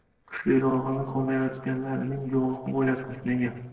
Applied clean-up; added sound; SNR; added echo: neural separator model SepFormer DNS4.